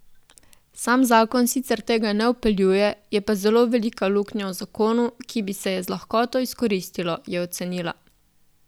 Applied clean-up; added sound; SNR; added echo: none; none; none; none.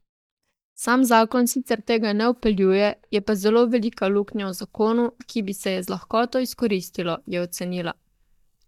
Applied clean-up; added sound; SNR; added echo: neural mask model DeepFilterNet 3.